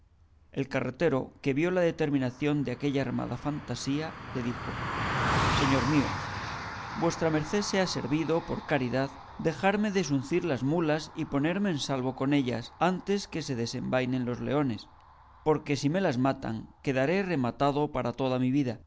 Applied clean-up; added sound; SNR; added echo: none; Car passing by; 9 dB; none.